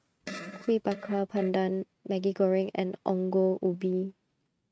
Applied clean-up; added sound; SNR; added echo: neural mask model RNNoise.